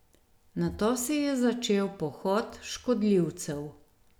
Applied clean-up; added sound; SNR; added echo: none; none; none; none.